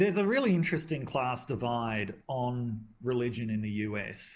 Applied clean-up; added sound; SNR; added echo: none; none; none; none.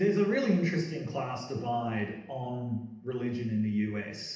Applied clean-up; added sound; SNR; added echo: none; none; none; reverberation time 0.8 s.